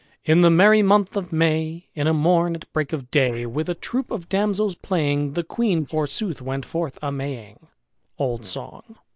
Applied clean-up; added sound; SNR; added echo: neural mask model Resemble Enhance denoiser.